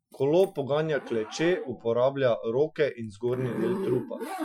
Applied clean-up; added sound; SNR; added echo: classical method Wiener filter.